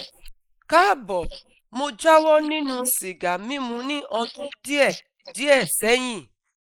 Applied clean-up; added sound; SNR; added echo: neural mask model Resemble Enhance denoiser.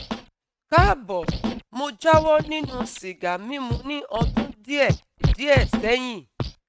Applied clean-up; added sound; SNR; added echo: neural mask model RNNoise.